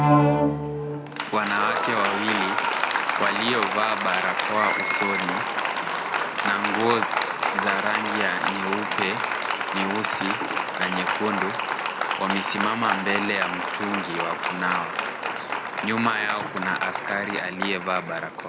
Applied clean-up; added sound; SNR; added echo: none; Applause; -3 dB; none.